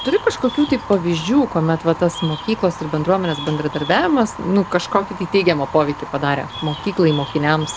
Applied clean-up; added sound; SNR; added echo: none; Fire + Bird vocalization, bird call, bird song; 13 dB; none.